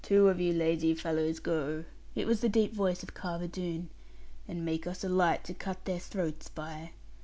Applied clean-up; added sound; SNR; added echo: none; none; none; none.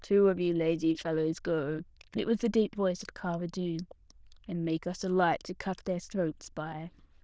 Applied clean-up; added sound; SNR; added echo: neural diffusion model UNIVERSE++.